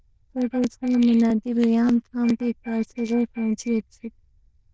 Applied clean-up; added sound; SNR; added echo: neural diffusion model UNIVERSE++.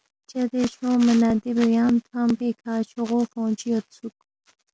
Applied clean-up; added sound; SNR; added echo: none; none; none; none.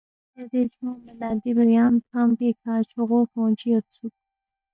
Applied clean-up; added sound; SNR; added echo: neural mask model DeepFilterNet 3.